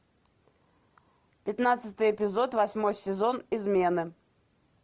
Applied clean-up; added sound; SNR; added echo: none; none; none; none.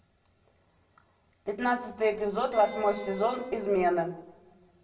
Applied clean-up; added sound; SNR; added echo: none; Wind instrument, woodwind instrument; 11 dB; reverberation time 0.6 s.